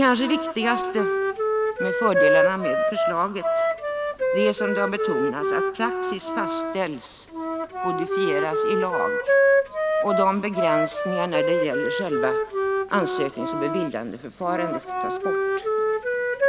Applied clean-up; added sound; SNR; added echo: none; Wind instrument, woodwind instrument; -3 dB; none.